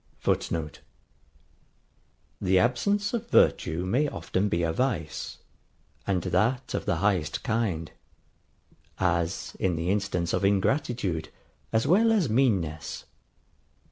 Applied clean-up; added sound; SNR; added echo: none; none; none; none.